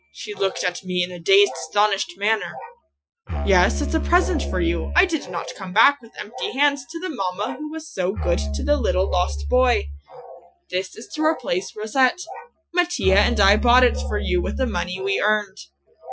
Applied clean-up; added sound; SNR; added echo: classical method Wiener filter.